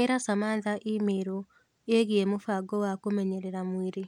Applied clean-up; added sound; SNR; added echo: none; none; none; none.